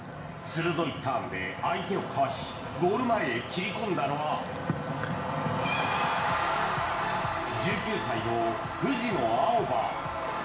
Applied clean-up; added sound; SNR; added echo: none; Crowd; 20 dB; reverberation time 0.8 s.